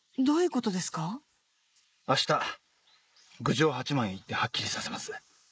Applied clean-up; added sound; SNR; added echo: neural mask model Resemble Enhance denoiser.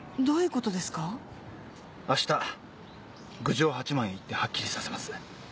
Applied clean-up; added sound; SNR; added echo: none; none; none; none.